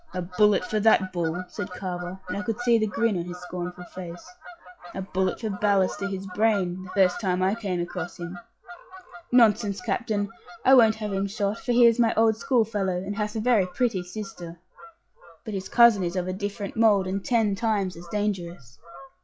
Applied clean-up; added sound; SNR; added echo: classical method log-MMSE.